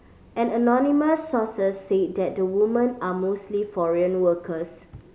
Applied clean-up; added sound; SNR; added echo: none; none; none; none.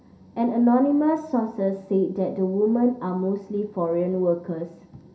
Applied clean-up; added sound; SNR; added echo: none; none; none; reverberation time 0.3 s.